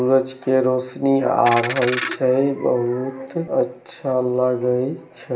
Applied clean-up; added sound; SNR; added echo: none; Ratchet, pawl; 3 dB; reverberation time 0.9 s.